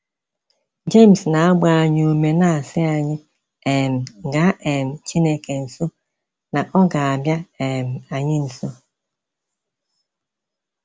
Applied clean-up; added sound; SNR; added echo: none; none; none; none.